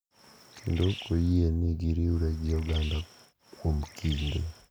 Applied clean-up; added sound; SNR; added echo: none; Bird; 17 dB; none.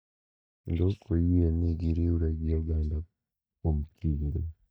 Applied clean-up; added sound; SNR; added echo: neural mask model DeepFilterNet 3.